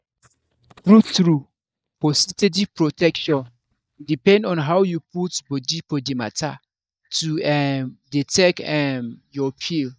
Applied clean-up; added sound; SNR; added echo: neural mask model DeepFilterNet 3.